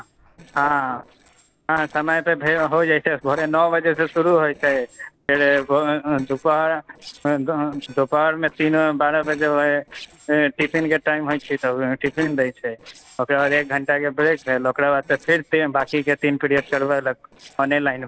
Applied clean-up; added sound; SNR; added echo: neural separator model SepFormer DNS4.